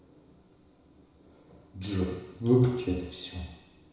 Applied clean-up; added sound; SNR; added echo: none; none; none; reverberation time 1.0 s.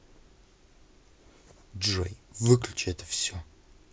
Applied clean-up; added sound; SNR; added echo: none; none; none; none.